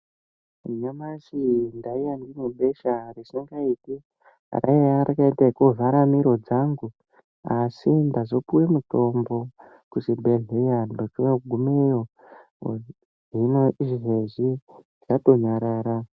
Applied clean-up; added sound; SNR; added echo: none; none; none; none.